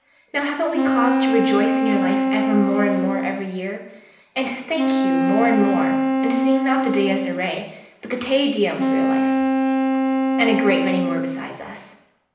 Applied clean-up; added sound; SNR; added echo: none; Wind instrument, woodwind instrument; -2 dB; reverberation time 0.8 s.